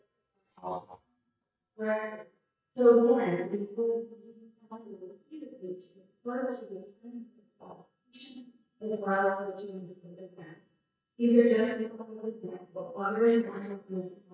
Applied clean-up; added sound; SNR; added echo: neural mask model DeepFilterNet 3.